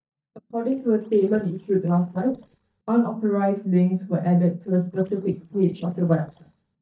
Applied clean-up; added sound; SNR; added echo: neural mask model DeepFilterNet 3.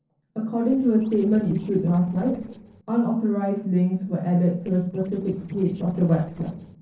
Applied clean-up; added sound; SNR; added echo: neural separator model SepFormer DNS4.